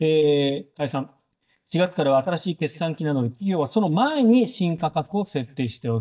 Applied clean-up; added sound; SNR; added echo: neural mask model DeepFilterNet 3.